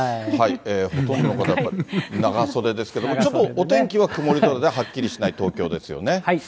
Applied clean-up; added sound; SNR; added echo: none; none; none; none.